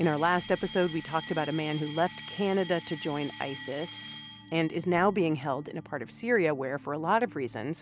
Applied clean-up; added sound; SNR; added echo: none; Alarm; 5 dB; none.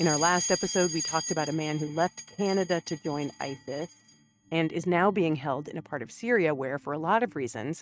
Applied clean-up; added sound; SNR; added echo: neural mask model RNNoise.